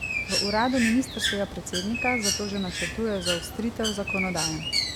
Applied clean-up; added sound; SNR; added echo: none; Bird; 2 dB; none.